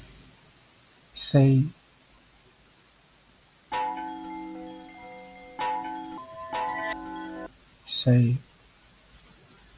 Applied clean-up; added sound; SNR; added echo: none; Chime; 4 dB; none.